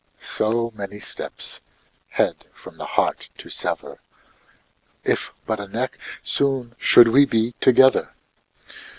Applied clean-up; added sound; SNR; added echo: none; none; none; none.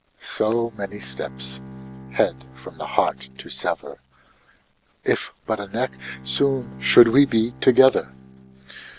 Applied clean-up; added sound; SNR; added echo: none; Bowed string instrument; 19 dB; none.